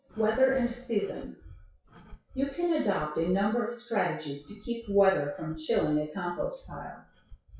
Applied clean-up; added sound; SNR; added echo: classical method WPE with log-MMSE.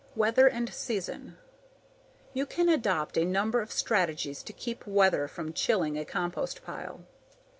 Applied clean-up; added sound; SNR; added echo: none; none; none; none.